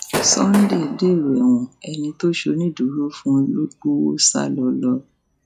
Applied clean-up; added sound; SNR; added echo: classical method log-MMSE.